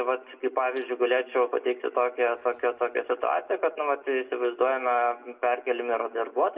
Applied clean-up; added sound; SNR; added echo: none; none; none; reverberation time 0.4 s.